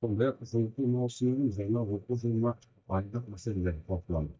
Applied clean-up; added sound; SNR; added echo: neural mask model DeepFilterNet 3.